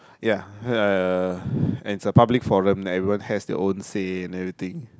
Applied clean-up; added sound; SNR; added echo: none; none; none; none.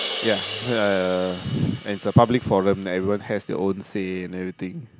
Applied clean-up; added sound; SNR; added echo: none; Crash cymbal; 12 dB; none.